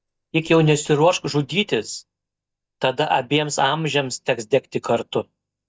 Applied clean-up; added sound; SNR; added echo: neural mask model DeepFilterNet 3.